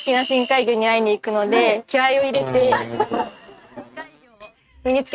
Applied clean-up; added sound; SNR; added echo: neural mask model RNNoise.